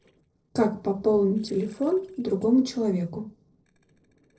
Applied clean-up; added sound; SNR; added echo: neural separator model SepFormer DNS4.